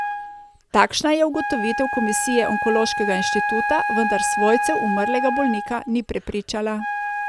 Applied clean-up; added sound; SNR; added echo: none; Wind instrument, woodwind instrument; 2 dB; none.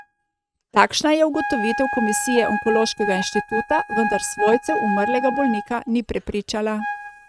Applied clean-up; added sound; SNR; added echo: neural mask model RNNoise.